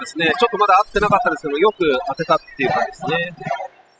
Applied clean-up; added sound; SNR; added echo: classical method spectral subtraction.